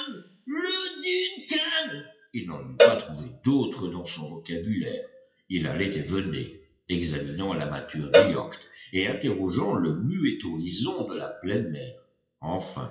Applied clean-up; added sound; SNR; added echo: classical method WPE with log-MMSE.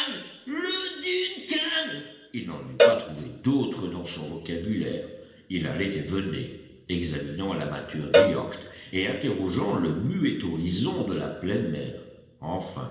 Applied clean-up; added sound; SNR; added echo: none; Cowbell; -3 dB; reverberation time 1.1 s.